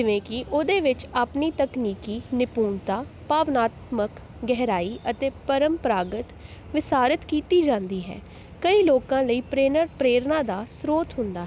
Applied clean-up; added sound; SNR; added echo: none; none; none; none.